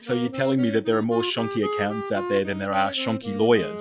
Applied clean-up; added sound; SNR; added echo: classical method log-MMSE.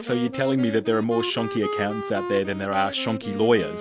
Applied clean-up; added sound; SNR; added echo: none; Wind instrument, woodwind instrument; 8 dB; none.